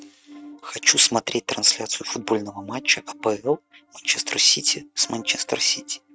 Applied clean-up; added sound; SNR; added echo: neural mask model RNNoise.